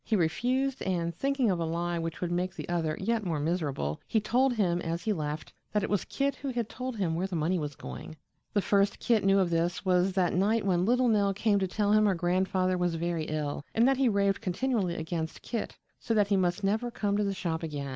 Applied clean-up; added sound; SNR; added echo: none; none; none; none.